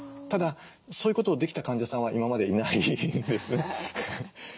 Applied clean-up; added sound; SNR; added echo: none; none; none; none.